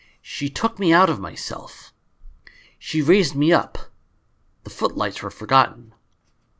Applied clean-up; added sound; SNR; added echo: none; none; none; none.